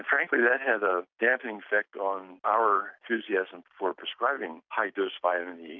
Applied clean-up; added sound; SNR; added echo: none; none; none; none.